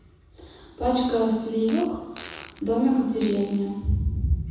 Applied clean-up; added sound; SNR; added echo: none; Fart; 17 dB; reverberation time 1.1 s.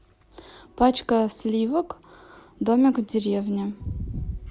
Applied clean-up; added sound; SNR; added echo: none; none; none; none.